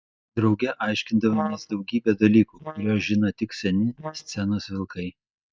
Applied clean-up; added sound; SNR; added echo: neural mask model DeepFilterNet 3.